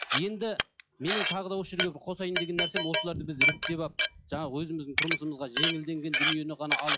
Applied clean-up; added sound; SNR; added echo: classical method log-MMSE.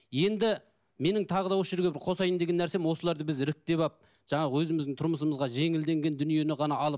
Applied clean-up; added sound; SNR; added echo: none; none; none; none.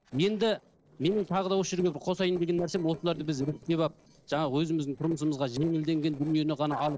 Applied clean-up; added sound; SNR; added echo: neural separator model SepFormer DNS4.